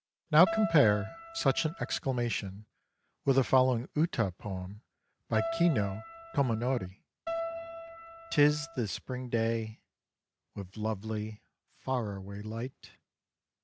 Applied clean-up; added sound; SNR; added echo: none; Keyboard (musical); 8 dB; none.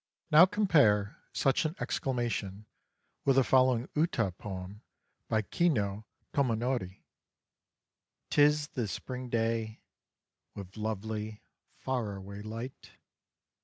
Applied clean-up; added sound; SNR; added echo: none; none; none; none.